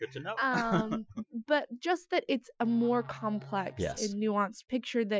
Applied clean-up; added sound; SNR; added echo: classical method Wiener filter.